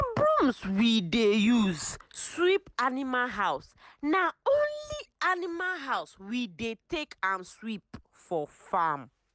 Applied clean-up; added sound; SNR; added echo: none; none; none; none.